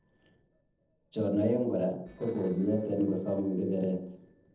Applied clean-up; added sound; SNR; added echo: neural separator model SepFormer DNS4.